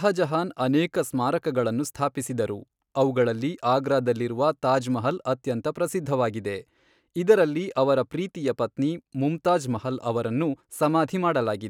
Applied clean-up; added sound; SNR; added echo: none; none; none; none.